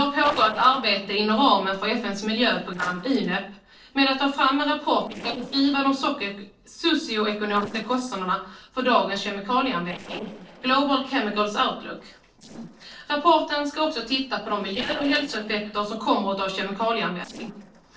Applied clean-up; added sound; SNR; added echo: neural separator model SepFormer DNS4.